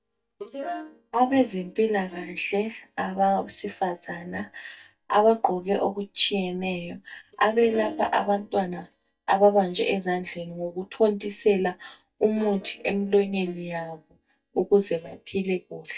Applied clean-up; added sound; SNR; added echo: neural mask model DeepFilterNet 3.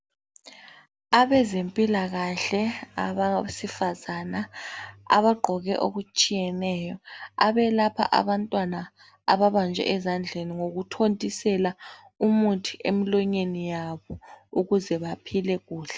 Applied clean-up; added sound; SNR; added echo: none; none; none; none.